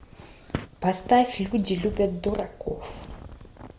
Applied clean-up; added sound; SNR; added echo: none; none; none; none.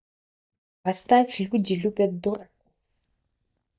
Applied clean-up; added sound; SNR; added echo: neural mask model DeepFilterNet 3.